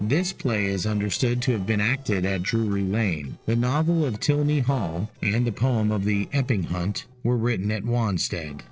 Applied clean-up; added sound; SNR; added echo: neural separator model SepFormer DNS4.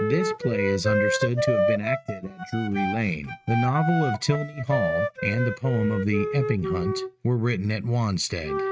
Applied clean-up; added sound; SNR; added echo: neural mask model RNNoise.